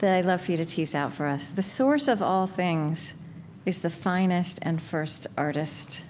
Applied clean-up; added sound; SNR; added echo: none; none; none; none.